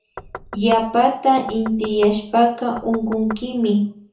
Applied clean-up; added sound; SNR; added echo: none; Knock; 17 dB; reverberation time 0.7 s.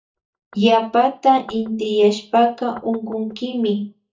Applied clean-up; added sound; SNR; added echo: neural mask model DeepFilterNet 3.